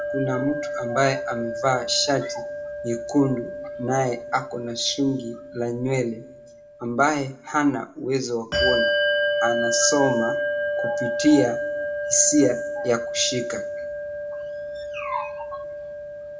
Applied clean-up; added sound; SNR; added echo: none; Bell; 3 dB; reverberation time 0.3 s.